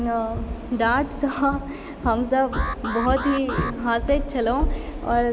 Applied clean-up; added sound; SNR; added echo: none; Walk, footsteps + Alarm; 5 dB; none.